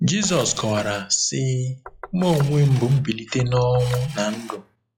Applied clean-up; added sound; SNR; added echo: classical method log-MMSE.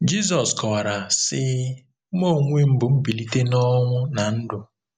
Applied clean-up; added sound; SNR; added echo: none; none; none; none.